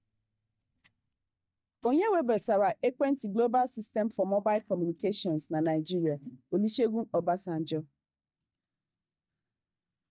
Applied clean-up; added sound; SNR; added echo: neural mask model DeepFilterNet 3.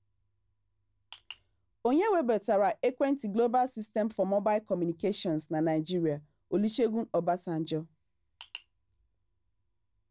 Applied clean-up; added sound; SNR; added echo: none; none; none; none.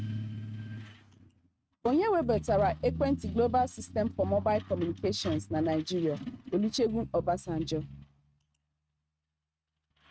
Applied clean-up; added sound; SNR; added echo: neural mask model RNNoise.